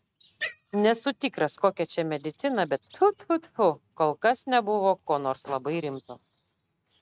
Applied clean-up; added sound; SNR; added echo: neural mask model RNNoise.